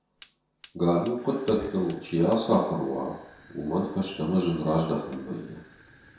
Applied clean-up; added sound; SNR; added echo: none; Fire; 16 dB; reverberation time 0.7 s.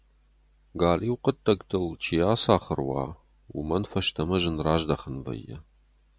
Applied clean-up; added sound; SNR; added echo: none; none; none; none.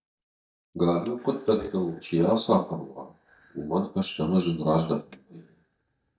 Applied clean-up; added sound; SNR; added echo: neural mask model DeepFilterNet 3.